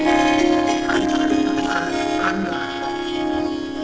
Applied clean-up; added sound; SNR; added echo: neural separator model SepFormer DNS4.